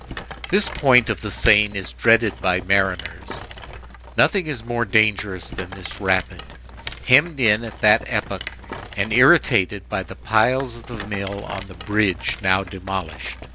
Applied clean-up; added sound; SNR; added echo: none; Rattle; 15 dB; none.